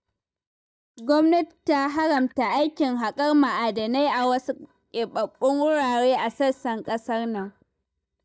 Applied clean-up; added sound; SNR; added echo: neural mask model DeepFilterNet 3.